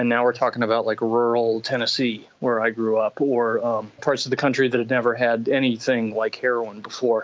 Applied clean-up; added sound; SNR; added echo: none; none; none; none.